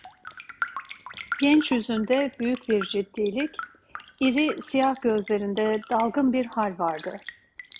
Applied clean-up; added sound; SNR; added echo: none; Raindrop; 13 dB; none.